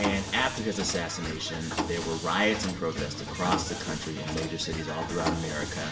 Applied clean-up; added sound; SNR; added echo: none; Mechanisms; 4 dB; reverberation time 0.5 s.